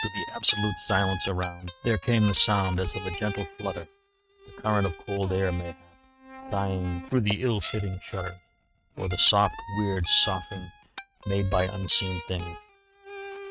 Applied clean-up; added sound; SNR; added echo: neural mask model RNNoise.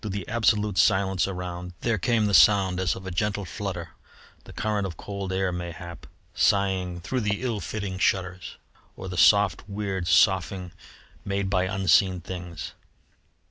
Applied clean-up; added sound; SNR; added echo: none; none; none; none.